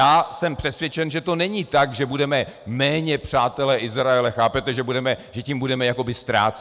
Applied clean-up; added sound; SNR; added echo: none; none; none; none.